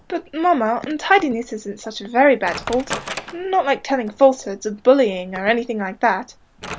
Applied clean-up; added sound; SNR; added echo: none; Wood; 17 dB; none.